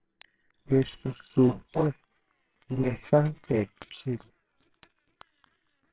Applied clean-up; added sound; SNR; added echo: neural separator model SepFormer WHAMR!.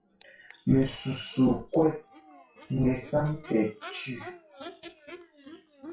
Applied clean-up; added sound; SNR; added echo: classical method WPE with log-MMSE.